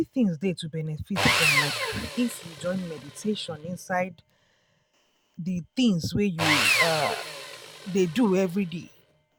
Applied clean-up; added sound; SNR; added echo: none; Sawing; 2 dB; none.